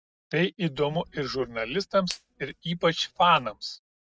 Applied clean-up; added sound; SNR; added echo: neural mask model RNNoise.